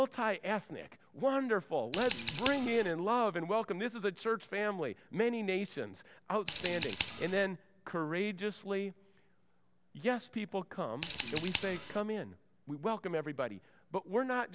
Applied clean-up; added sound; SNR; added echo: none; Scissors; 1 dB; none.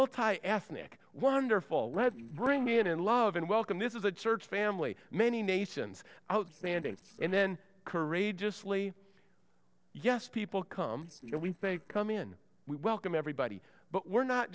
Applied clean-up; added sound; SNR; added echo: neural separator model SepFormer DNS4.